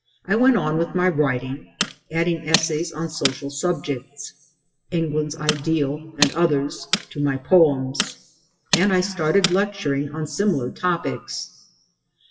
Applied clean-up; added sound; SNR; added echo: classical method WPE with log-MMSE.